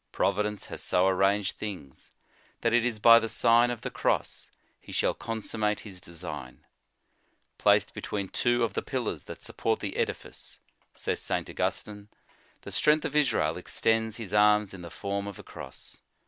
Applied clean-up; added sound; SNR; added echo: none; none; none; none.